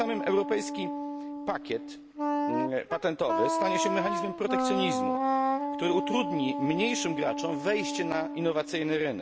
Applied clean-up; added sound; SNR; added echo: none; Wind instrument, woodwind instrument; 1 dB; none.